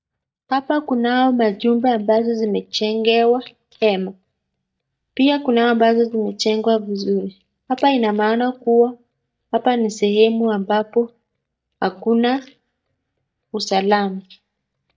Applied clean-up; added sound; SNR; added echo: neural mask model DeepFilterNet 3.